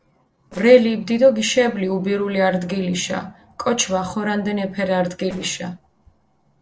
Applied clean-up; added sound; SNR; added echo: neural separator model SepFormer DNS4.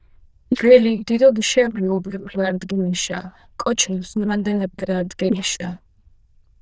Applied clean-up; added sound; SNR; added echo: neural diffusion model UNIVERSE++.